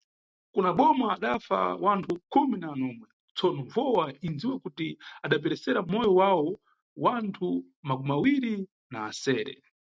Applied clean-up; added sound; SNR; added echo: none; none; none; none.